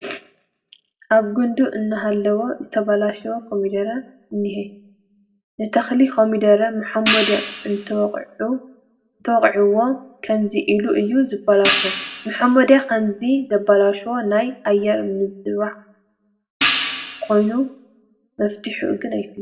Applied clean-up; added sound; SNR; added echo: none; Hi-hat; 5 dB; reverberation time 0.4 s.